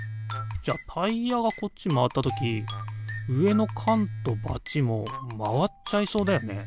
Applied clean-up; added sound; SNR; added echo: none; Domestic sounds, home sounds; 10 dB; none.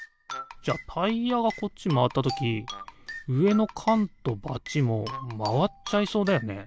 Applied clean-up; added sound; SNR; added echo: none; none; none; none.